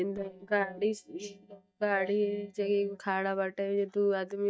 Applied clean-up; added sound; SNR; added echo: neural mask model DeepFilterNet 3.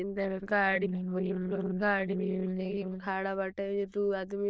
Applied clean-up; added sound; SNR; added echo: neural diffusion model UNIVERSE++.